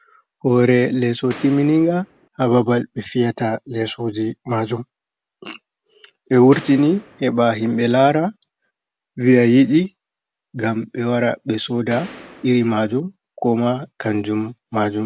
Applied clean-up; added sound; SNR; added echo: none; Boom; 18 dB; none.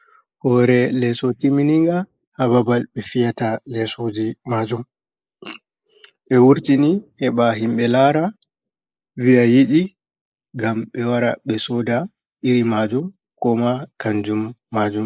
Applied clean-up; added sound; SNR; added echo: neural mask model Resemble Enhance denoiser.